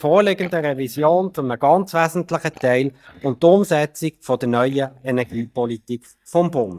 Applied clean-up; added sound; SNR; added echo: neural mask model DeepFilterNet 3.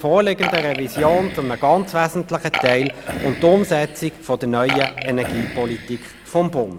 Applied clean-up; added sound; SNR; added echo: none; Burping, eructation; 9 dB; none.